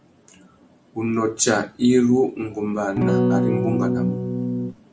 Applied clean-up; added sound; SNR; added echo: none; Electric guitar / Strum; -2 dB; none.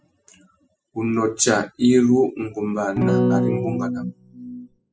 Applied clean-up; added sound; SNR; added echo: classical method spectral subtraction.